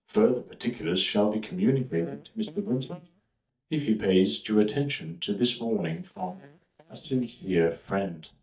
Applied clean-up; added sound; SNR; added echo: neural mask model DeepFilterNet 3.